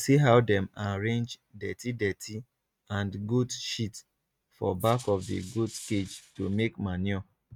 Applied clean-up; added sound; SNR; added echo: neural mask model RNNoise.